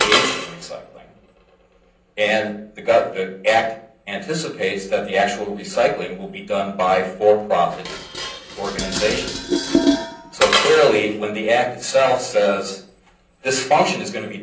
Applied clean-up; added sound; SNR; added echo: none; Dishes, pots, and pans; 6 dB; reverberation time 0.6 s.